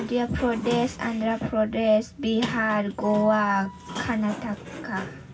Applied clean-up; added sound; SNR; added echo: none; Sliding door; 12 dB; reverberation time 0.4 s.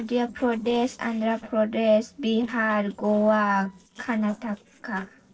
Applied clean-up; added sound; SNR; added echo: neural separator model SepFormer DNS4.